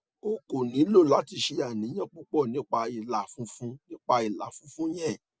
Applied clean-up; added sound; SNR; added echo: none; none; none; none.